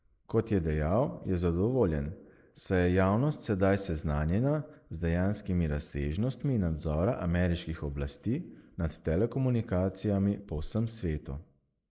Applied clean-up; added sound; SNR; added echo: neural mask model Resemble Enhance denoiser.